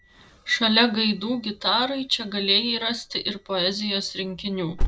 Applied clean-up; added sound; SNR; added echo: none; Alarm; 9 dB; none.